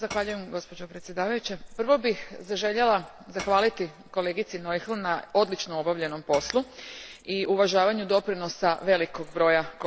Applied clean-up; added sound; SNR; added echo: none; Insect + Shatter / Crushing; 19 dB; none.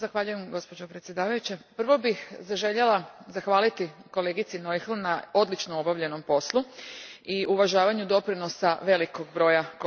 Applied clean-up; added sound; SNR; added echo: none; none; none; none.